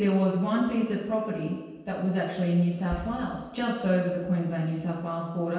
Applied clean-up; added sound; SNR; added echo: none; Boom; 13 dB; reverberation time 1.2 s.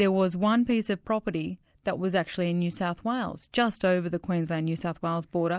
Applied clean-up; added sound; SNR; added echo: none; none; none; none.